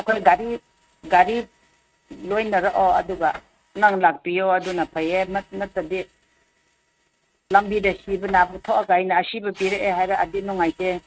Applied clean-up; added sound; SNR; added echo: neural mask model RNNoise.